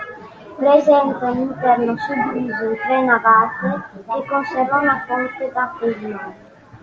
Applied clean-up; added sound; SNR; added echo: none; none; none; none.